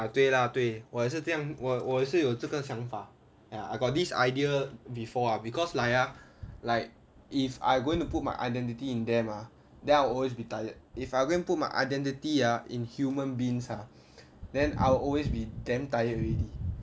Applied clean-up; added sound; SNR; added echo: none; none; none; none.